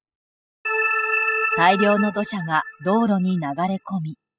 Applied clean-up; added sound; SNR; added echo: classical method spectral subtraction.